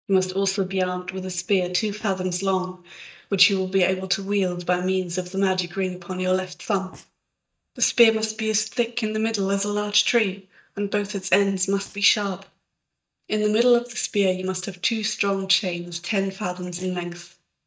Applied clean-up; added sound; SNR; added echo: neural mask model DeepFilterNet 3.